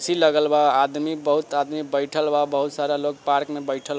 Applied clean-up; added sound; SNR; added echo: none; none; none; none.